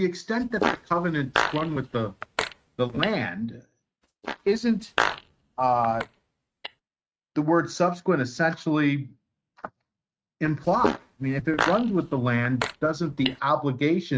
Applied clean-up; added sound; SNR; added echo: neural mask model RNNoise.